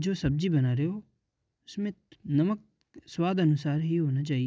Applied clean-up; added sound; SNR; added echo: none; none; none; none.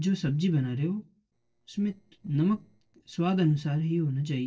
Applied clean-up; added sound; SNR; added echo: neural separator model SepFormer DNS4.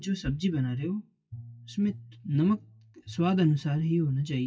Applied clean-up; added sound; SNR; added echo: classical method WPE with log-MMSE.